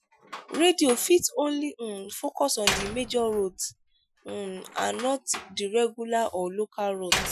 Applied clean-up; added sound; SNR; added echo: classical method Wiener filter.